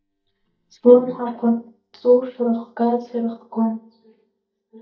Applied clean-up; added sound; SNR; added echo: neural mask model DeepFilterNet 3.